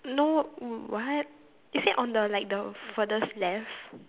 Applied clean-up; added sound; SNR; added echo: none; none; none; none.